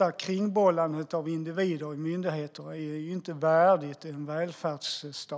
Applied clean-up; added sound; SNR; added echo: none; none; none; none.